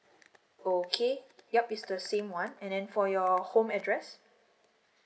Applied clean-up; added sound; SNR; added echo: none; none; none; none.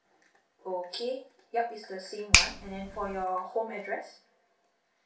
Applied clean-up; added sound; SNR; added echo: none; Finger snapping; -2 dB; reverberation time 0.3 s.